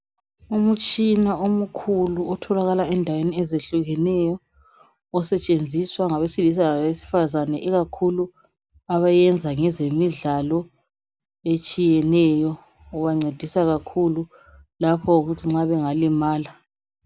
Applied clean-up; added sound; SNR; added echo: none; none; none; none.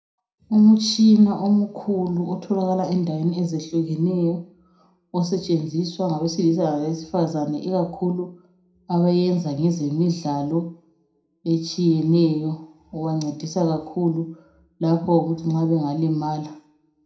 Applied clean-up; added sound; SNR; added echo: none; none; none; reverberation time 0.4 s.